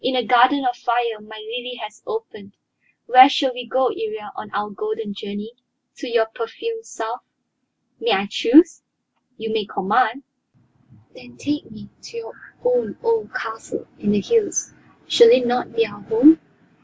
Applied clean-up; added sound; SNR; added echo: none; none; none; none.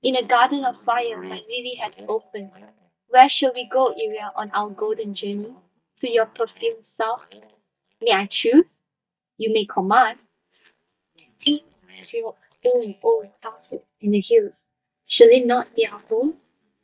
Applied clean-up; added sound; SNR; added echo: neural mask model DeepFilterNet 3.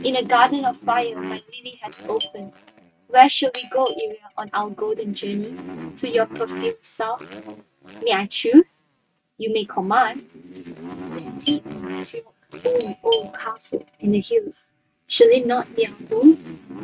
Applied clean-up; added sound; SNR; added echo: neural mask model RNNoise.